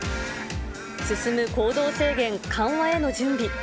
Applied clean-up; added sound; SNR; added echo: none; Rain / Frog; 12 dB; none.